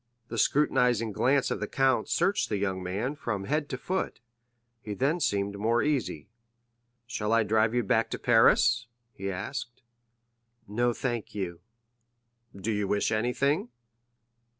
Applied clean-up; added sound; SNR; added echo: none; none; none; none.